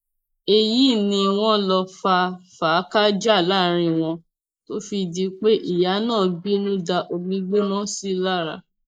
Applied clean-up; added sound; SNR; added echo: neural mask model Resemble Enhance denoiser.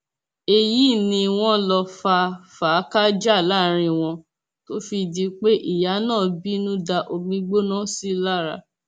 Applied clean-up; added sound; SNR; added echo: none; none; none; none.